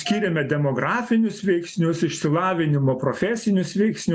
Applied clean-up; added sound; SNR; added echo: none; Brass instrument; 20 dB; none.